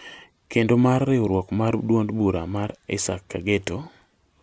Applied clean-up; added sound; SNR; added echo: none; none; none; none.